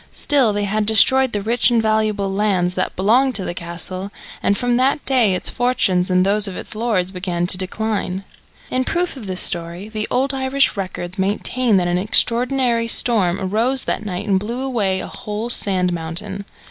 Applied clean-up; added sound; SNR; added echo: none; none; none; none.